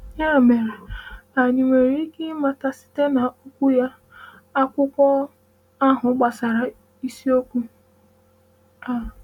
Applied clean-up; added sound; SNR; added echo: none; none; none; none.